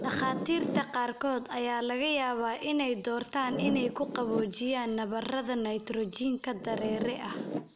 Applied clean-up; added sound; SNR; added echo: none; Zipper (clothing); 7 dB; none.